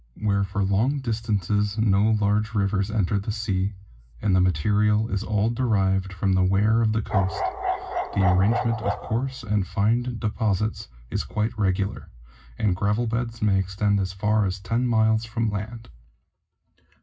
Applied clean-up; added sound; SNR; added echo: none; Bark; 6 dB; reverberation time 0.4 s.